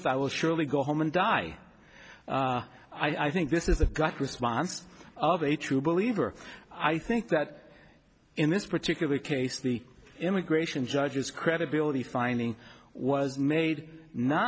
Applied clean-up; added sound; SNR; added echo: none; none; none; none.